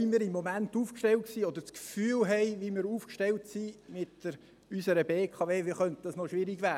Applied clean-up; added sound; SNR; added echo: none; none; none; none.